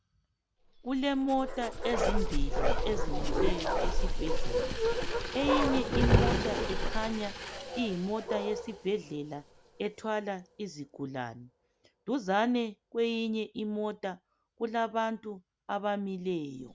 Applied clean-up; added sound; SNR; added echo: none; Bark; -2 dB; none.